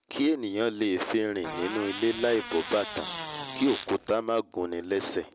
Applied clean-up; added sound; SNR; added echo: none; Fart; 10 dB; none.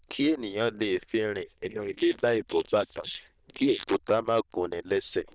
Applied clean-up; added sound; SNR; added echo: neural diffusion model UNIVERSE++.